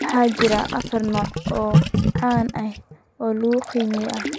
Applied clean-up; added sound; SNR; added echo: none; Gurgling; 2 dB; none.